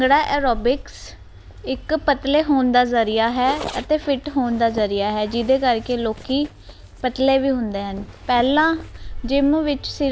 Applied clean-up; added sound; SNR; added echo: none; Zipper (clothing); 16 dB; none.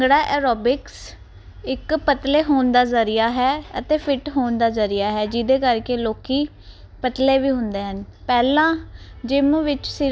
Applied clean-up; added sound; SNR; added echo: none; none; none; none.